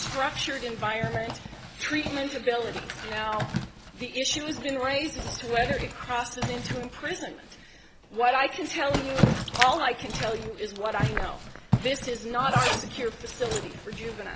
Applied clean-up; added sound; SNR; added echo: none; Zipper (clothing) + Splash, splatter; 3 dB; none.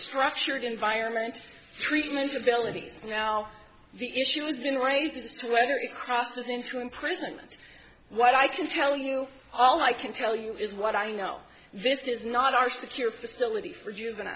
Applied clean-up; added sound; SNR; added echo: none; none; none; none.